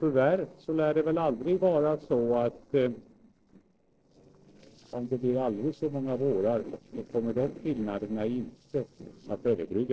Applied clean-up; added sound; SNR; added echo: neural separator model SepFormer DNS4.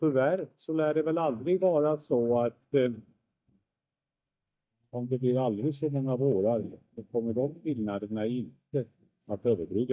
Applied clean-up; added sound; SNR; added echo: neural mask model DeepFilterNet 3.